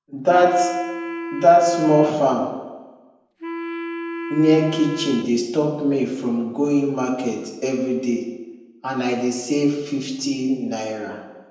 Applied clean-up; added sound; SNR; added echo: none; Wind instrument, woodwind instrument; 10 dB; reverberation time 1.0 s.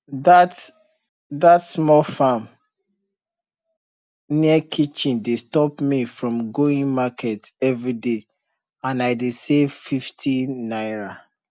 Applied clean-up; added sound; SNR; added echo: none; none; none; none.